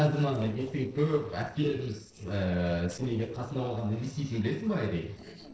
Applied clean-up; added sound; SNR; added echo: neural separator model SepFormer DNS4.